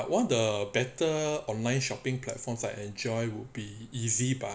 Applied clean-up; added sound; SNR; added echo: none; none; none; none.